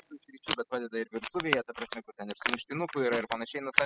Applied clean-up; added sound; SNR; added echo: classical method spectral subtraction.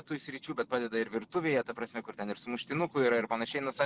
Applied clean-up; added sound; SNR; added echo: none; none; none; none.